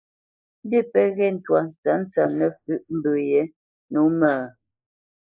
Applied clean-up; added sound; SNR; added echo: neural mask model Resemble Enhance denoiser.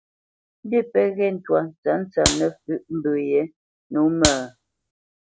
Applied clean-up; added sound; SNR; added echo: none; Clapping; 3 dB; none.